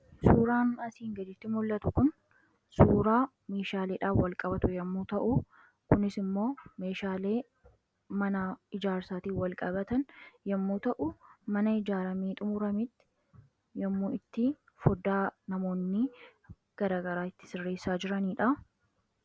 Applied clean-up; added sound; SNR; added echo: none; none; none; none.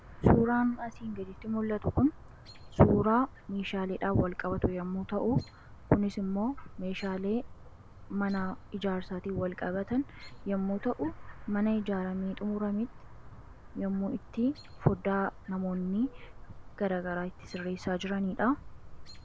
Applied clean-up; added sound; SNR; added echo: none; Chirp, tweet; 15 dB; none.